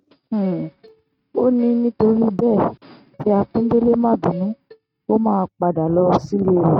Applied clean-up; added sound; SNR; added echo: neural mask model RNNoise.